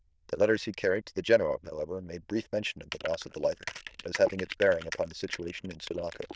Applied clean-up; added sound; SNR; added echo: neural diffusion model UNIVERSE++.